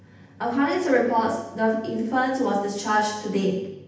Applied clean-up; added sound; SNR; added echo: none; none; none; reverberation time 0.9 s.